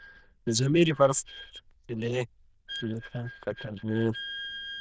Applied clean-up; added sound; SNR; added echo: neural diffusion model UNIVERSE++.